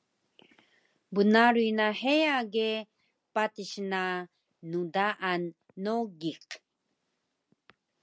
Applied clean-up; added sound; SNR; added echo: none; none; none; none.